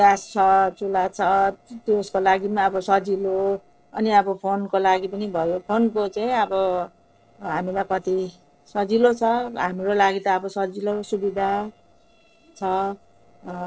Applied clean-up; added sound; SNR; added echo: neural separator model SepFormer DNS4.